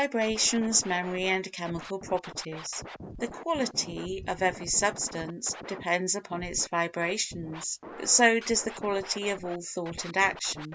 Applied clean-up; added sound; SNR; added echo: none; Scratching (performance technique); 15 dB; none.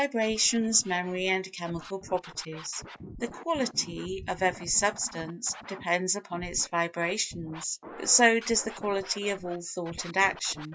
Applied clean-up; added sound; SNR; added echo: classical method log-MMSE.